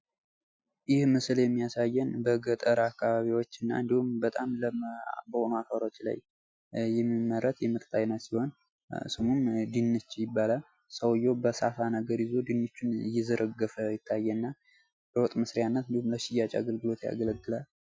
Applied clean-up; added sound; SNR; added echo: classical method Wiener filter.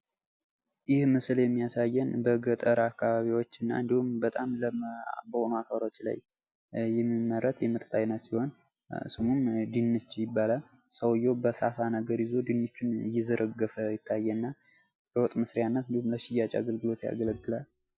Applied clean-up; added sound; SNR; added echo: none; Bowed string instrument; 20 dB; none.